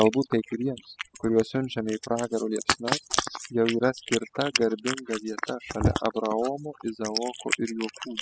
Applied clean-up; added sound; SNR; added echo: classical method spectral subtraction.